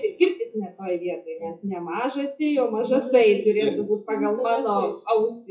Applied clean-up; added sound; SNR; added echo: classical method WPE with log-MMSE.